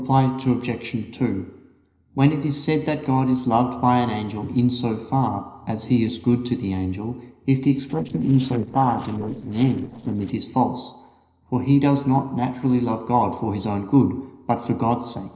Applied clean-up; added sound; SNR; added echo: neural separator model SepFormer DNS4.